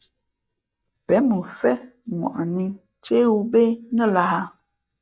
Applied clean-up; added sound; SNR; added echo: neural mask model DeepFilterNet 3.